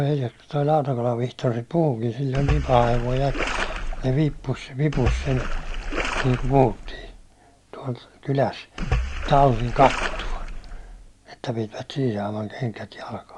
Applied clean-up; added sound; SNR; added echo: none; Splash, splatter; 3 dB; none.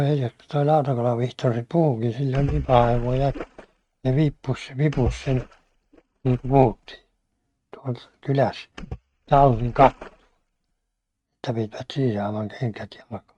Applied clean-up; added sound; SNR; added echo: neural mask model RNNoise.